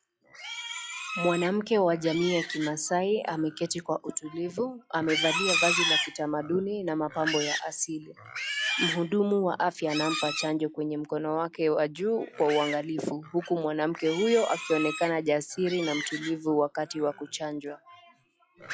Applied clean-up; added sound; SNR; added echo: classical method log-MMSE.